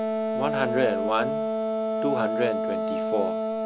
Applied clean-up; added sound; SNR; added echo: none; Wind instrument, woodwind instrument; -3 dB; none.